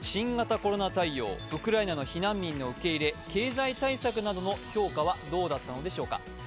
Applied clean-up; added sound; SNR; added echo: none; none; none; none.